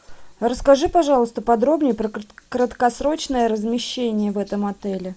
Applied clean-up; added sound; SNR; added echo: none; none; none; none.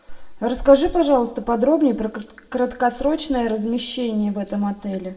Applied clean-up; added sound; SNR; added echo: none; none; none; reverberation time 0.6 s.